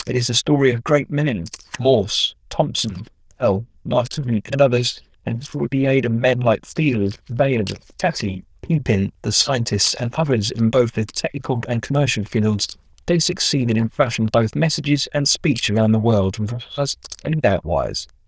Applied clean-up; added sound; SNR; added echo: neural diffusion model UNIVERSE++.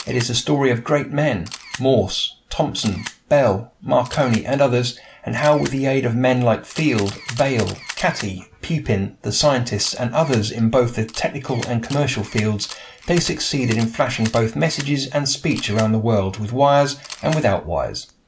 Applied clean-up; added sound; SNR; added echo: none; Camera; 18 dB; none.